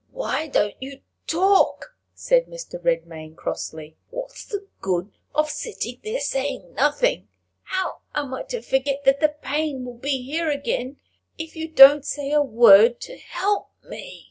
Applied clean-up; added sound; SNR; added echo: none; none; none; none.